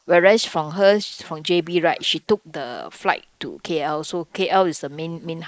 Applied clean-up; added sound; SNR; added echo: neural mask model Resemble Enhance denoiser.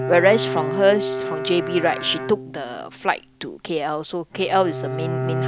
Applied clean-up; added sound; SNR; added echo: none; Bowed string instrument; 6 dB; none.